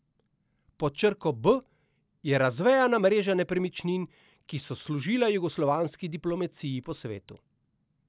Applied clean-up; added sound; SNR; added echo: none; none; none; none.